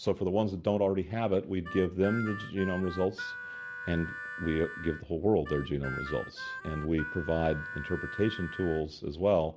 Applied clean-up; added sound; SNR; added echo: none; Harmonica; 10 dB; none.